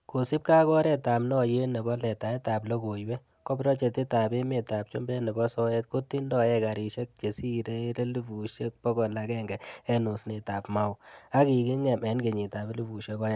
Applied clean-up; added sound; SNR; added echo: none; none; none; none.